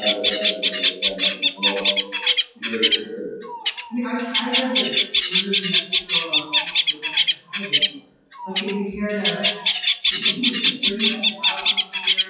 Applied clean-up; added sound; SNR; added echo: classical method WPE with log-MMSE.